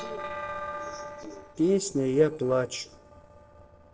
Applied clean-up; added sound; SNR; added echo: neural separator model SepFormer DNS4.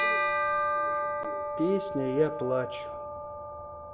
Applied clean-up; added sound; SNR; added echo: none; Bell; -2 dB; reverberation time 1.0 s.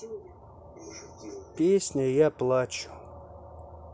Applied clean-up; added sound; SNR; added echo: none; none; none; none.